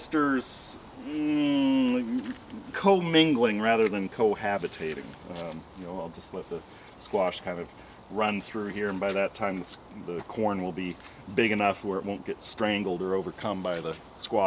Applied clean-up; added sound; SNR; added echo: none; none; none; none.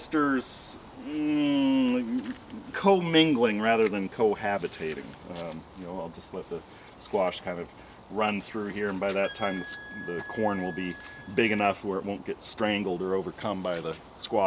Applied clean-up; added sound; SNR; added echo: none; Wind instrument, woodwind instrument; 15 dB; none.